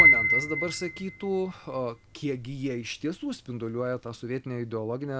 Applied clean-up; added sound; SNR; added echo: none; Piano; -3 dB; none.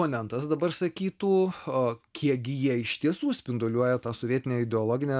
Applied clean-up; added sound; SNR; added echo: none; none; none; none.